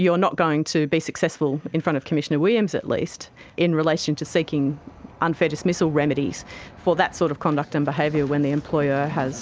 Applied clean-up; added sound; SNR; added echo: none; none; none; none.